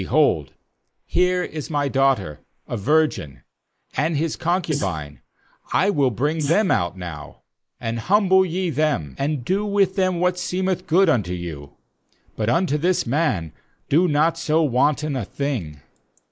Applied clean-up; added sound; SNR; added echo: neural mask model Resemble Enhance denoiser.